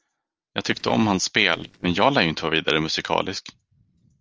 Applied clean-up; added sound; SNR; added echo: neural separator model SepFormer DNS4.